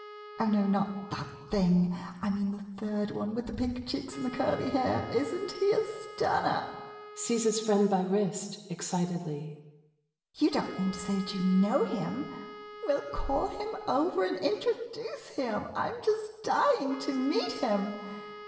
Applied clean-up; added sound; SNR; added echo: none; Wind instrument, woodwind instrument; 17 dB; reverberation time 1.1 s.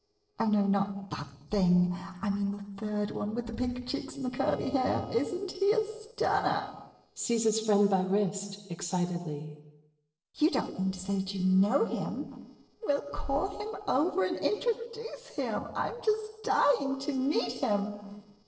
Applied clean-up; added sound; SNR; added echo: neural separator model SepFormer DNS4.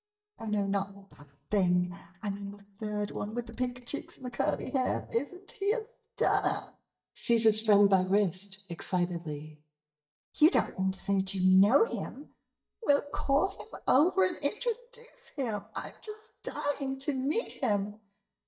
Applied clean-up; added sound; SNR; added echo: neural mask model DeepFilterNet 3.